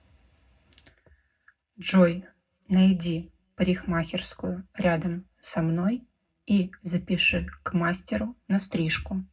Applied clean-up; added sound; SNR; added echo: none; none; none; reverberation time 0.3 s.